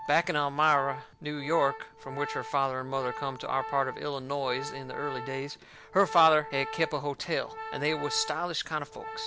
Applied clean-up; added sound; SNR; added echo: none; Organ; 11 dB; none.